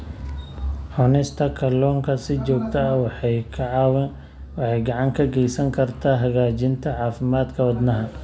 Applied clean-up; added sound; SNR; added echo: none; none; none; none.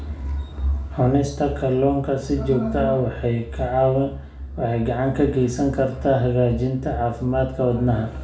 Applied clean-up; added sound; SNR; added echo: none; none; none; reverberation time 0.4 s.